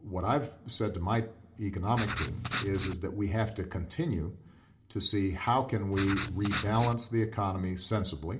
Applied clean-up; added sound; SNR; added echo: none; Writing; 1 dB; reverberation time 0.5 s.